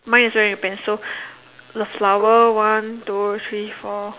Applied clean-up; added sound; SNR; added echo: none; Marimba, xylophone; 15 dB; none.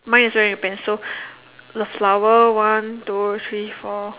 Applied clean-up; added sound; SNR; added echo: none; none; none; none.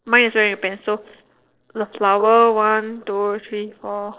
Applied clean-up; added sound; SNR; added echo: neural separator model SepFormer DNS4.